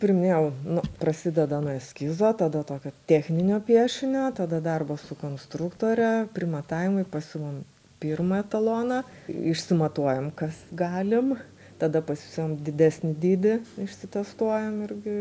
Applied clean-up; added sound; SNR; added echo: none; none; none; none.